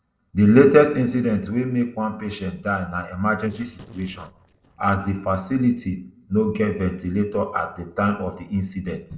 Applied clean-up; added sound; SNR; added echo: neural separator model SepFormer DNS4.